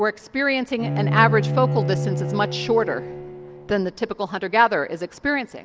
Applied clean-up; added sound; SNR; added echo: none; Bowed string instrument; 3 dB; none.